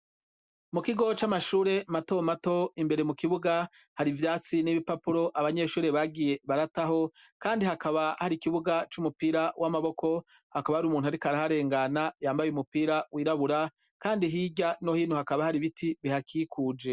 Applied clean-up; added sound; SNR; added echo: none; none; none; none.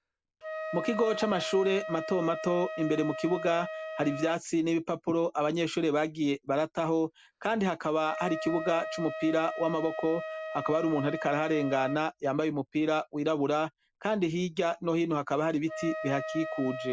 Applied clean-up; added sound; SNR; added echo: none; Wind instrument, woodwind instrument; 10 dB; none.